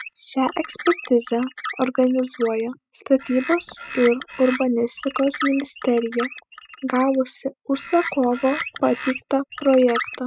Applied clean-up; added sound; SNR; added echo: classical method spectral subtraction.